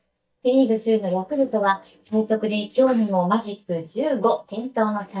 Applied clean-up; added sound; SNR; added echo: neural mask model DeepFilterNet 3.